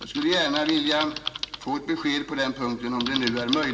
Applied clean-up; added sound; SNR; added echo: none; Typing; 9 dB; reverberation time 2.4 s.